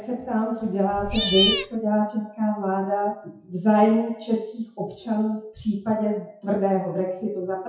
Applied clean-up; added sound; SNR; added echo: classical method WPE with log-MMSE.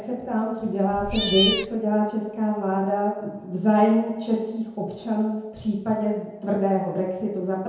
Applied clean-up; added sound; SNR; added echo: none; Cat; 2 dB; reverberation time 0.9 s.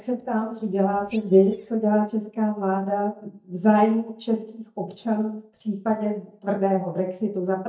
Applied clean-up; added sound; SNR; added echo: neural mask model DeepFilterNet 3.